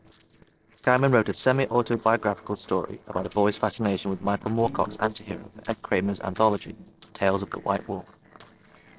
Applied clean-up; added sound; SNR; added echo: neural separator model SepFormer DNS4.